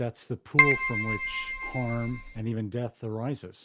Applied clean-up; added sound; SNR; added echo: none; Keyboard (musical); -5 dB; none.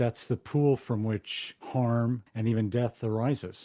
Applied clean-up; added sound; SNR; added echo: none; none; none; none.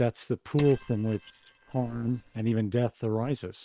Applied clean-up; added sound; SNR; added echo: neural separator model SepFormer WHAM!.